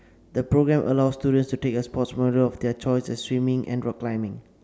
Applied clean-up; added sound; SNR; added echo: none; none; none; none.